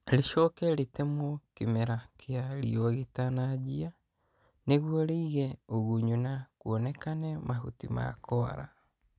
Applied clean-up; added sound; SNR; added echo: none; none; none; none.